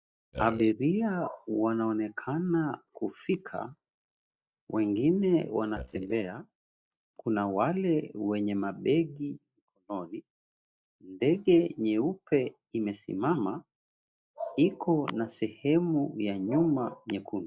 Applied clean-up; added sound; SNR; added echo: neural mask model DeepFilterNet 3.